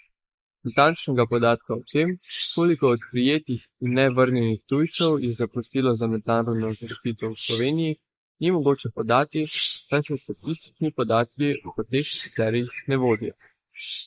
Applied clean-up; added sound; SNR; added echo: neural mask model Resemble Enhance denoiser.